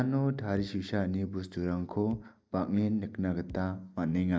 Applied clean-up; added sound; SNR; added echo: neural mask model DeepFilterNet 3.